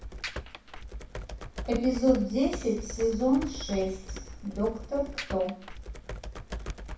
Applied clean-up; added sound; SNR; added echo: none; Computer keyboard; 8 dB; reverberation time 0.6 s.